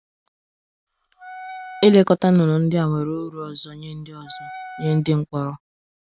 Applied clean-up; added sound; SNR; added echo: none; Wind instrument, woodwind instrument; 16 dB; none.